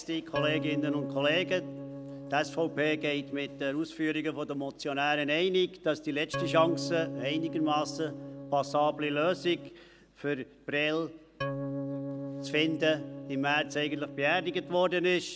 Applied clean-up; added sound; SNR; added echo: none; Organ; 7 dB; none.